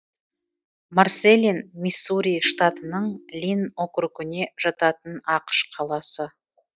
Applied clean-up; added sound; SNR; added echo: neural mask model DeepFilterNet 3.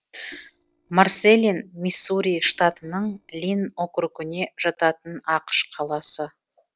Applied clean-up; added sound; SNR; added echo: neural separator model SepFormer DNS4.